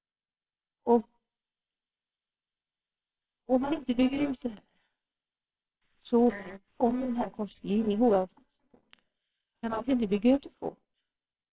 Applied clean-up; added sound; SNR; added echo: neural separator model SepFormer WHAMR!.